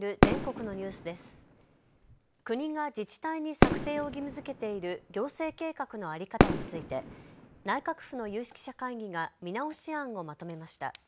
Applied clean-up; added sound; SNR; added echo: none; Fireworks; -4 dB; none.